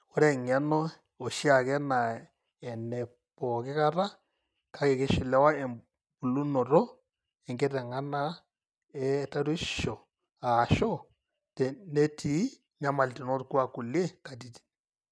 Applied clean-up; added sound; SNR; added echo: none; none; none; none.